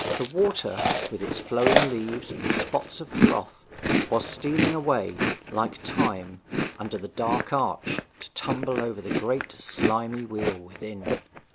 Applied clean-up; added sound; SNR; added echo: none; Chewing, mastication; -1 dB; none.